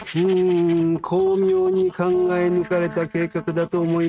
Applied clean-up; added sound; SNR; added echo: neural mask model RNNoise.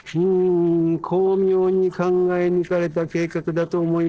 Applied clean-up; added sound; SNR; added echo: neural separator model SepFormer DNS4.